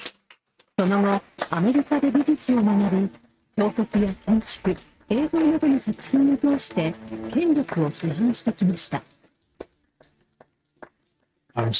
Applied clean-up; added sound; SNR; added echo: neural mask model RNNoise.